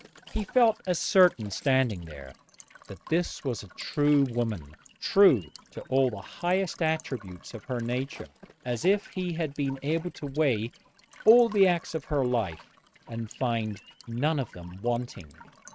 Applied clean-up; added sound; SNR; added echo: neural mask model RNNoise.